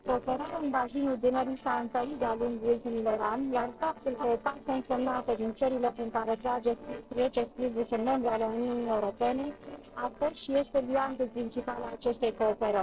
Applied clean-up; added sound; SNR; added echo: neural separator model SepFormer DNS4.